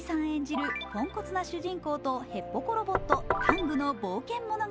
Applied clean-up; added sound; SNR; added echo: none; Knock; 0 dB; none.